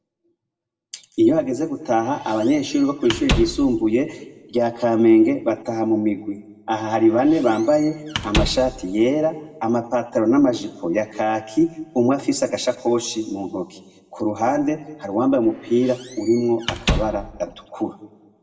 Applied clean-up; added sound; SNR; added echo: none; Squeak / Slam; 8 dB; reverberation time 0.9 s.